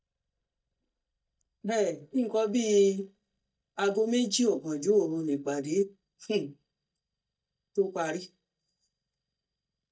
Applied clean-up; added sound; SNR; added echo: neural mask model DeepFilterNet 3.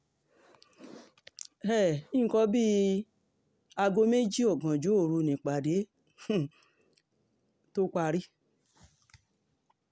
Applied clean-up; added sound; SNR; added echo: none; none; none; none.